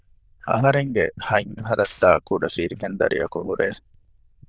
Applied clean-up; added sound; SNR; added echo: neural diffusion model UNIVERSE++.